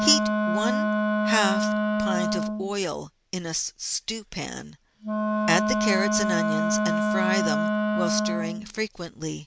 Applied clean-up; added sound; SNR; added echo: none; Wind instrument, woodwind instrument; -3 dB; none.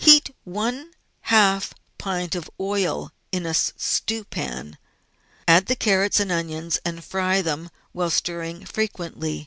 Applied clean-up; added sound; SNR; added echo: none; none; none; none.